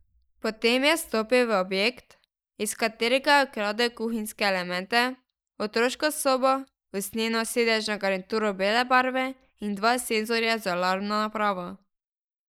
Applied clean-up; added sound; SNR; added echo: neural mask model Resemble Enhance denoiser.